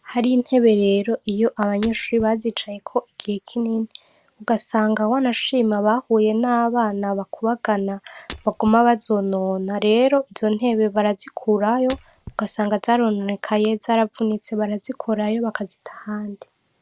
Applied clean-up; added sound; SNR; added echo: none; Shatter; 17 dB; none.